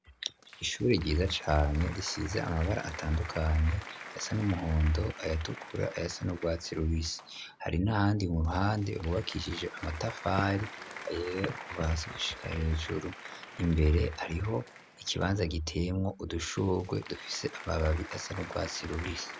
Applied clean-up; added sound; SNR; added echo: none; Applause; 15 dB; none.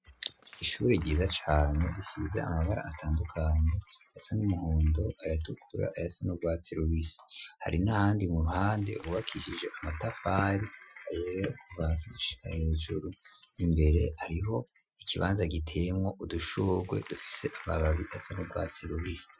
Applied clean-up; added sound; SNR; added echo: classical method Wiener filter.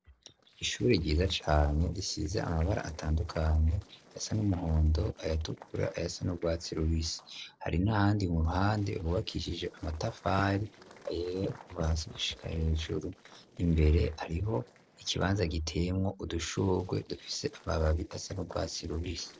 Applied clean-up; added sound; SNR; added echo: neural separator model SepFormer DNS4.